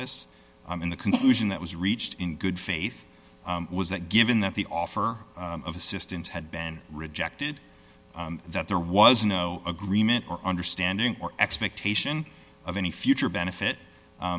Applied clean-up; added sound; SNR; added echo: none; none; none; none.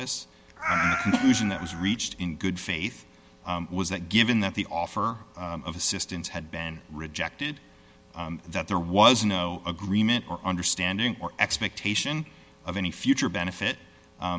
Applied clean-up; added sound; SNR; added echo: none; Meow; 3 dB; none.